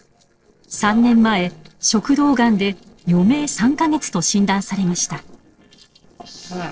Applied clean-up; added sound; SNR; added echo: neural separator model SepFormer DNS4.